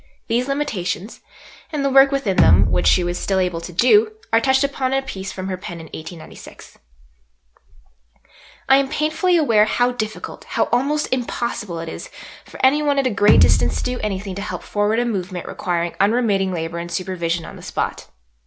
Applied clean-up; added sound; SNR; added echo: none; Bass drum; -4 dB; none.